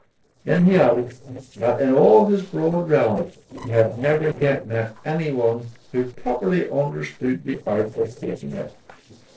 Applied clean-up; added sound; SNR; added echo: neural separator model SepFormer DNS4.